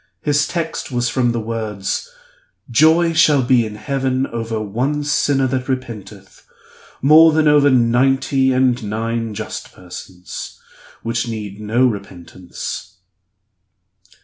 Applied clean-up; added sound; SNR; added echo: none; none; none; none.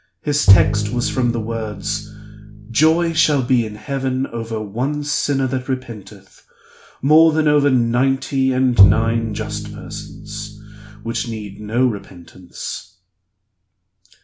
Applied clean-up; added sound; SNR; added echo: none; Bowed string instrument; 0 dB; none.